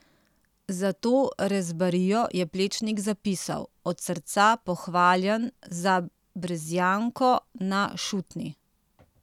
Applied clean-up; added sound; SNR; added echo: none; none; none; none.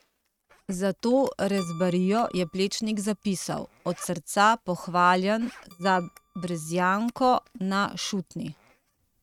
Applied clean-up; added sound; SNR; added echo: neural mask model RNNoise.